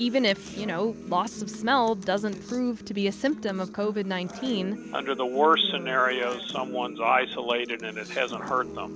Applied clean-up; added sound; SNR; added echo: none; Acoustic guitar; 12 dB; none.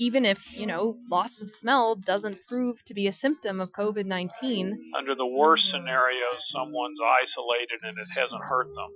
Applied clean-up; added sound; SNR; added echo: classical method Wiener filter.